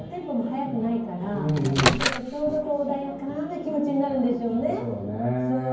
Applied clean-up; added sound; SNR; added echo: none; Microwave oven; 0 dB; reverberation time 0.9 s.